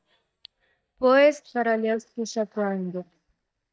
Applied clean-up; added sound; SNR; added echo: neural mask model DeepFilterNet 3.